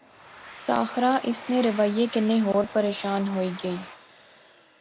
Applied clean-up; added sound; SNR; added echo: none; Domestic sounds, home sounds; 16 dB; none.